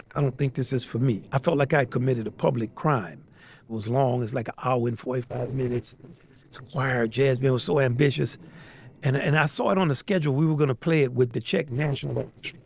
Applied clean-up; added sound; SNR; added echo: neural separator model SepFormer DNS4.